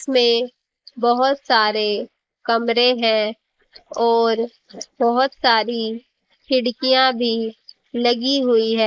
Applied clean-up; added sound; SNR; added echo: neural mask model Resemble Enhance denoiser.